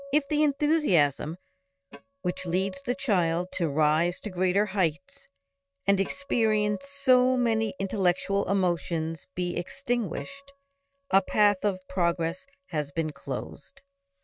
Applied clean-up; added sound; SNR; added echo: neural mask model RNNoise.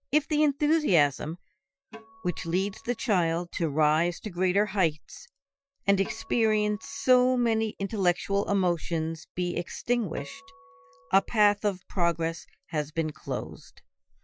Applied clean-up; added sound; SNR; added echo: classical method Wiener filter.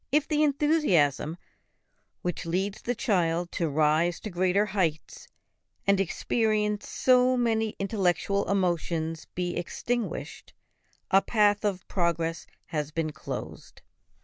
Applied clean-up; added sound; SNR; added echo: none; none; none; none.